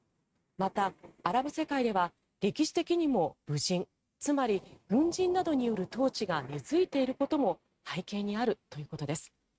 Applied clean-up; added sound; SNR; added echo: neural mask model RNNoise.